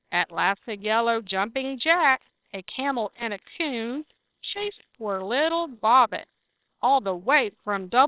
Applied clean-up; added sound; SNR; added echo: neural separator model SepFormer WHAMR!.